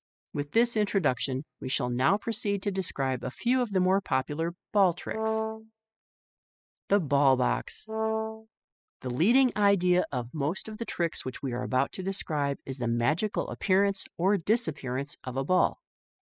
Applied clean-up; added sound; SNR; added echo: classical method spectral subtraction.